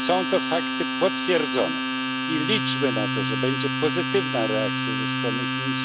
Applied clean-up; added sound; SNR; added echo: none; Domestic sounds, home sounds; -1 dB; none.